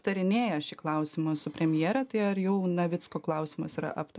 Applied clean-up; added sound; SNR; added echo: none; none; none; none.